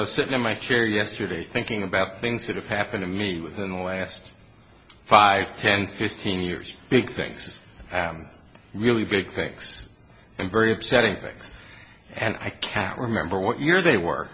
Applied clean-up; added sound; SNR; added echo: none; none; none; none.